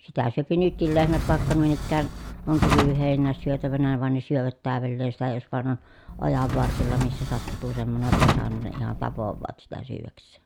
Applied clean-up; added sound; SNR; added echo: none; Drawer open or close; 2 dB; none.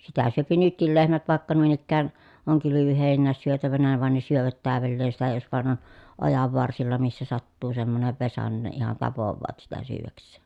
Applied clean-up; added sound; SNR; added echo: none; none; none; none.